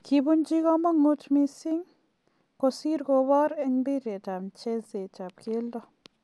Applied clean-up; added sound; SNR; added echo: none; none; none; none.